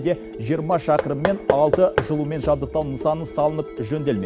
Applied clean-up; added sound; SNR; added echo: none; Knock / Wood; 5 dB; none.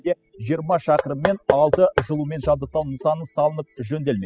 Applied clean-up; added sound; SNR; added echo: classical method spectral subtraction.